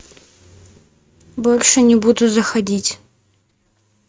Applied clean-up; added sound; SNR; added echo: neural mask model RNNoise.